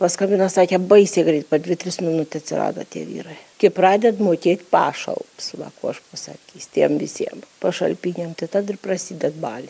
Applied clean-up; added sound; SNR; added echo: none; none; none; none.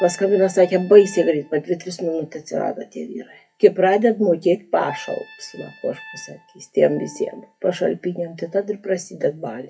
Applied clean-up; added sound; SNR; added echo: classical method WPE with log-MMSE.